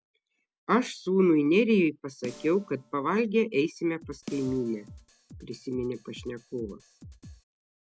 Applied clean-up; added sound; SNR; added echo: none; Snare drum + Drum kit; 19 dB; none.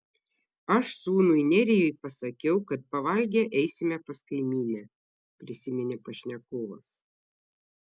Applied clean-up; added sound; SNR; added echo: none; none; none; none.